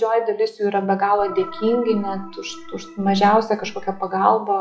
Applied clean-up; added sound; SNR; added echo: classical method log-MMSE.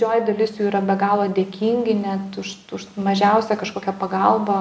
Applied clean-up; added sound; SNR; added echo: none; none; none; none.